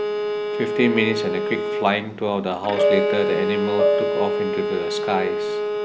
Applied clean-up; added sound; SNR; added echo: none; Bowed string instrument + Piano; -2 dB; none.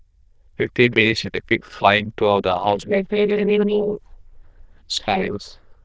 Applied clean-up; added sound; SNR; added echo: neural diffusion model UNIVERSE++.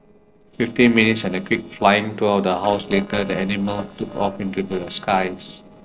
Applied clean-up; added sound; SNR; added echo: neural separator model SepFormer DNS4.